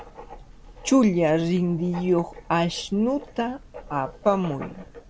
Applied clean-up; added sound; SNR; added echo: none; Church bell + Writing; 18 dB; none.